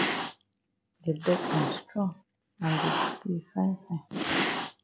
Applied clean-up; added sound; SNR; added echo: none; Cat; 0 dB; none.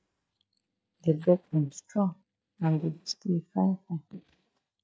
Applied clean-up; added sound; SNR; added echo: neural mask model DeepFilterNet 3.